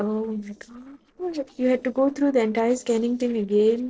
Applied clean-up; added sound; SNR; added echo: neural separator model SepFormer DNS4.